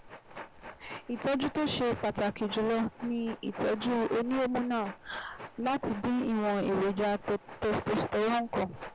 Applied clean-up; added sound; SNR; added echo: none; Train; 16 dB; none.